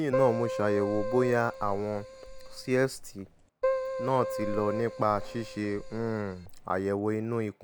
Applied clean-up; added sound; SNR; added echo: none; Keyboard (musical); 5 dB; none.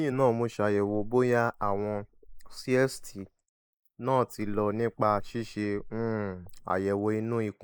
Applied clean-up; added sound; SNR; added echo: neural mask model Resemble Enhance denoiser.